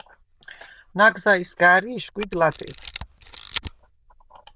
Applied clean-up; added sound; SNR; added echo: neural diffusion model UNIVERSE++.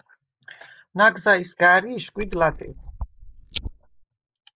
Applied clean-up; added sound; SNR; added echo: neural mask model Resemble Enhance denoiser.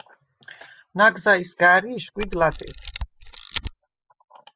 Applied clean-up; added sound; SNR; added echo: classical method spectral subtraction.